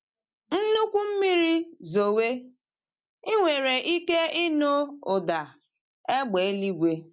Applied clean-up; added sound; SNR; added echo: none; none; none; none.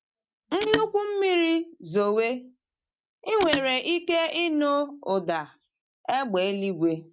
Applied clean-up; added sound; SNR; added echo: neural mask model RNNoise.